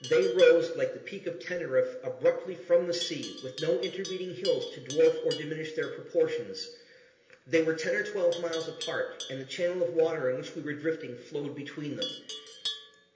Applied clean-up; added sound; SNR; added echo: none; Livestock, farm animals, working animals; 16 dB; reverberation time 1.4 s.